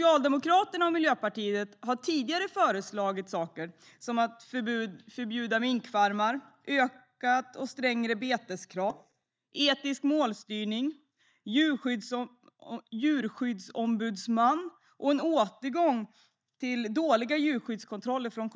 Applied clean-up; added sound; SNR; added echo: neural mask model DeepFilterNet 3.